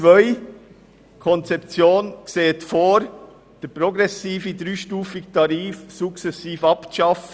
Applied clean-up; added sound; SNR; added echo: none; none; none; none.